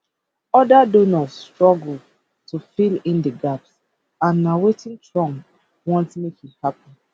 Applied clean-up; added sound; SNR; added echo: none; none; none; none.